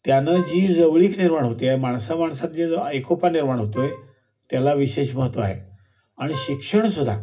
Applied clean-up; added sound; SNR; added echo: none; Wind instrument, woodwind instrument; 17 dB; reverberation time 0.4 s.